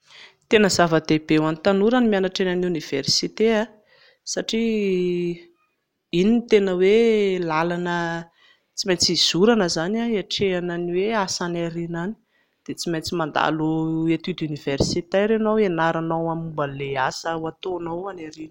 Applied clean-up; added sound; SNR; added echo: none; none; none; none.